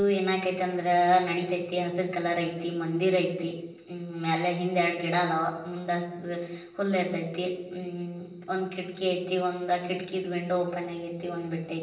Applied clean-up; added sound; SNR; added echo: none; none; none; reverberation time 0.7 s.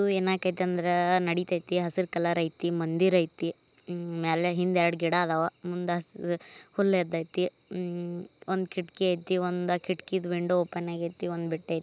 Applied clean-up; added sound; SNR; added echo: none; none; none; none.